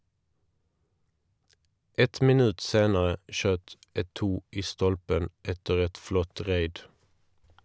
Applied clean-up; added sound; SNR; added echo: none; none; none; none.